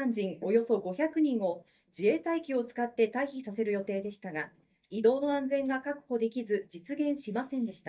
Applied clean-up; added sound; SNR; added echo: neural mask model DeepFilterNet 3.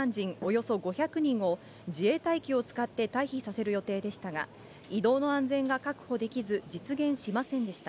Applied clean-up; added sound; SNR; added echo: none; none; none; none.